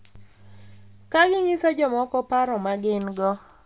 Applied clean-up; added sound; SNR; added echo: none; none; none; none.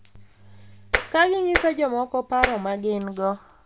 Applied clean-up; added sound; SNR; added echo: none; Tap; 3 dB; none.